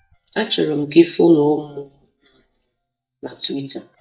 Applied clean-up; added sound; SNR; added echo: neural mask model DeepFilterNet 3.